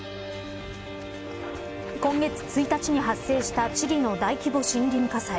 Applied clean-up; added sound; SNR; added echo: none; none; none; none.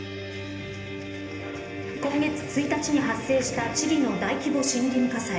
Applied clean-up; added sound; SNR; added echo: none; none; none; reverberation time 0.8 s.